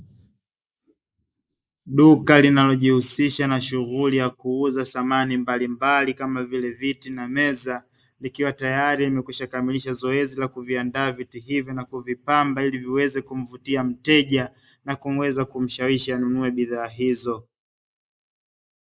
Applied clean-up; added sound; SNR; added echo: neural mask model Resemble Enhance denoiser.